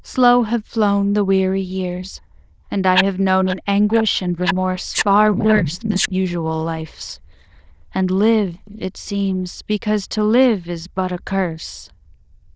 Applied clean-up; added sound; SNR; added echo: neural diffusion model UNIVERSE++.